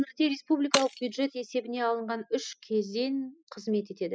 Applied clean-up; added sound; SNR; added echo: classical method spectral subtraction.